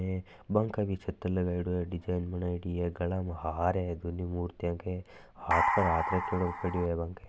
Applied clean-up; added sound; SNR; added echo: none; none; none; none.